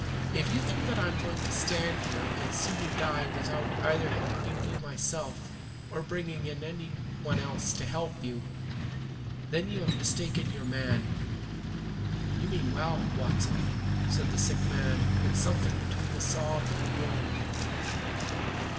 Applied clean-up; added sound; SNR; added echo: none; Truck; -5 dB; reverberation time 2.0 s.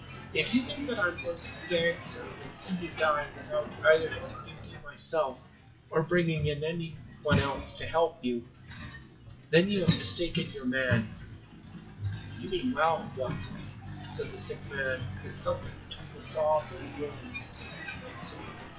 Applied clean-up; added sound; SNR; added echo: classical method WPE with log-MMSE.